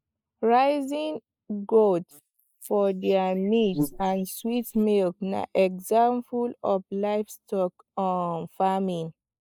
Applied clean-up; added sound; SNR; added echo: neural mask model Resemble Enhance denoiser.